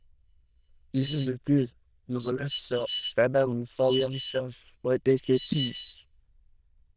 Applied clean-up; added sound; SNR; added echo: neural diffusion model UNIVERSE++.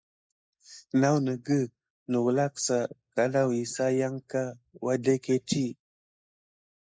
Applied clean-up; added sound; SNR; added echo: neural mask model Resemble Enhance denoiser.